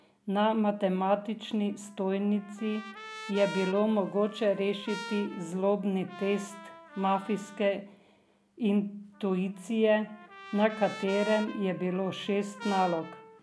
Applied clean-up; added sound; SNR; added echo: none; Trumpet; 16 dB; none.